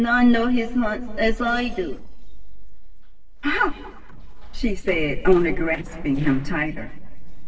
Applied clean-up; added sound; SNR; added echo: neural separator model SepFormer DNS4.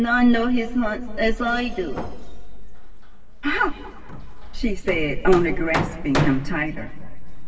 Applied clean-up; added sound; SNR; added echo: none; Hammer; 12 dB; reverberation time 2.4 s.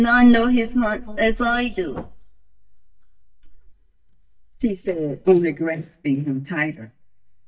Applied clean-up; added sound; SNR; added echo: neural mask model DeepFilterNet 3.